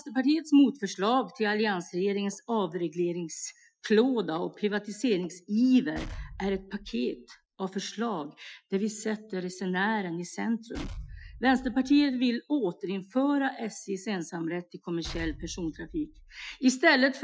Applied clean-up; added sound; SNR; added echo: classical method Wiener filter.